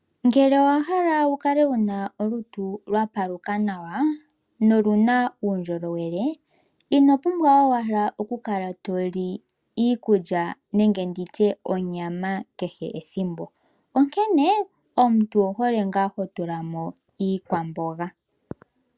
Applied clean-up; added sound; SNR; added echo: none; none; none; none.